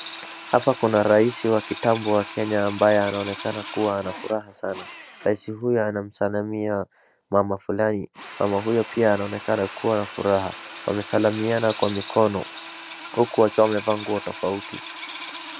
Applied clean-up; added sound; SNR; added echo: none; Drill; 15 dB; none.